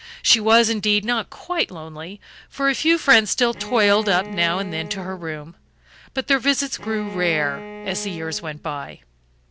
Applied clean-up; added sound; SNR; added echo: none; Bowed string instrument; 14 dB; none.